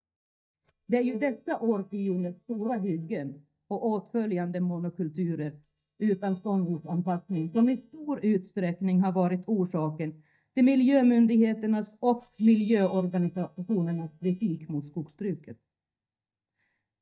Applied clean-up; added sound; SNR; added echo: neural mask model DeepFilterNet 3.